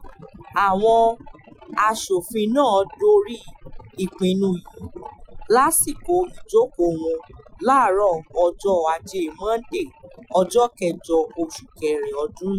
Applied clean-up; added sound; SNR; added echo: classical method Wiener filter.